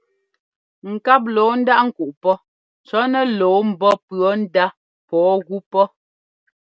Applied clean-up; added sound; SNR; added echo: none; none; none; none.